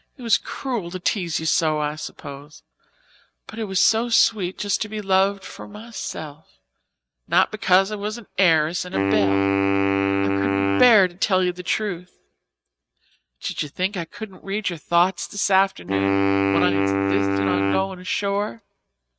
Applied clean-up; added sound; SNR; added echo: neural mask model RNNoise.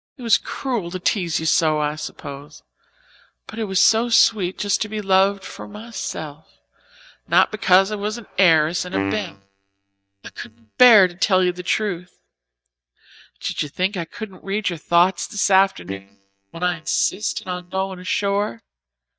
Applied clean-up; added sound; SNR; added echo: neural mask model DeepFilterNet 3.